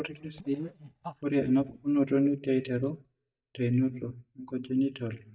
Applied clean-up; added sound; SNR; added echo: neural mask model DeepFilterNet 3.